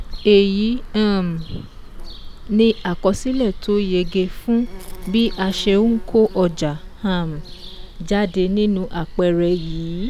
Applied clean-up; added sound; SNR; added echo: none; Bird vocalization, bird call, bird song; 11 dB; none.